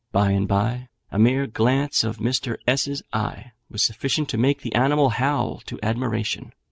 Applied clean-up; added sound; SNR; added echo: none; none; none; none.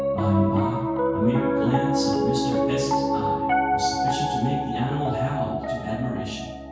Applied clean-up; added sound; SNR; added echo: none; Piano; -3 dB; reverberation time 0.6 s.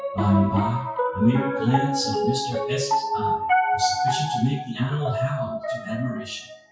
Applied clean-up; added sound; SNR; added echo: classical method WPE with log-MMSE.